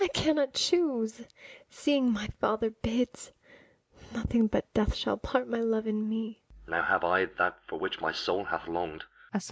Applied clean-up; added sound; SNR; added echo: none; none; none; none.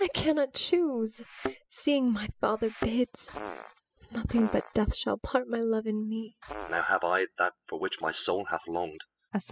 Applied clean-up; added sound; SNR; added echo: classical method spectral subtraction.